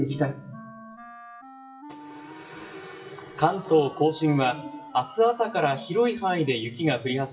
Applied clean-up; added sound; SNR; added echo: classical method WPE with log-MMSE.